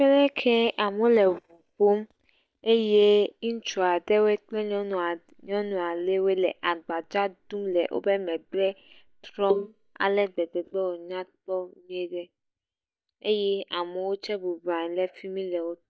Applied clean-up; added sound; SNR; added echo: neural mask model DeepFilterNet 3.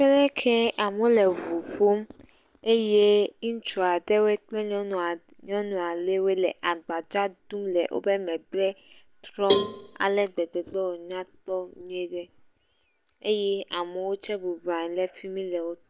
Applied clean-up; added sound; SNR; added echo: none; Cowbell; 3 dB; none.